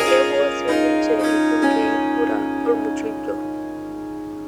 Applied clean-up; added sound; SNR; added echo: none; Harp; -5 dB; none.